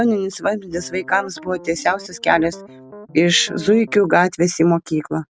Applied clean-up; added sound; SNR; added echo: none; Piano; 19 dB; none.